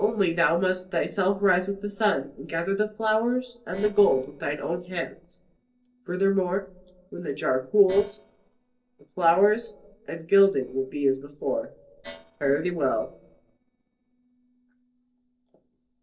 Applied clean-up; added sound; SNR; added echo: neural separator model SepFormer DNS4.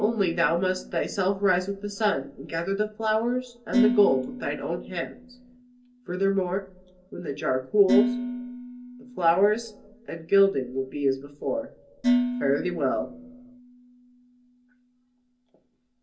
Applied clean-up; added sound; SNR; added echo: none; Dishes, pots, and pans; 6 dB; reverberation time 0.3 s.